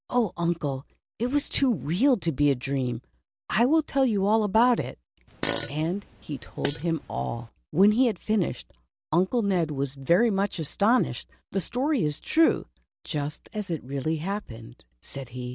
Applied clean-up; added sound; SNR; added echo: none; Fart; 10 dB; none.